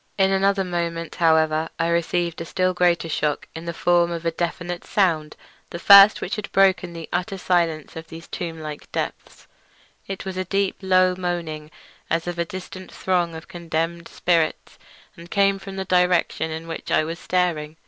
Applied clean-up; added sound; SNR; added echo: none; none; none; none.